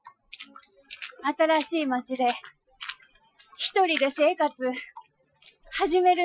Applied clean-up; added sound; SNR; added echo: classical method Wiener filter.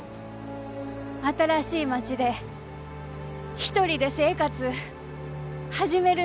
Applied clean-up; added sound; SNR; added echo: none; none; none; none.